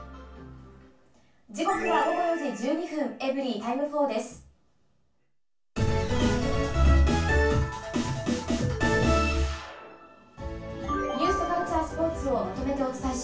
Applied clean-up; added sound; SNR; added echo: none; none; none; reverberation time 0.3 s.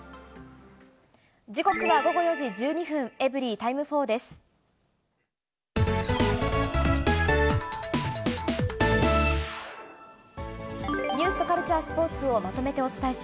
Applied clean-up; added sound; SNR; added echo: none; none; none; none.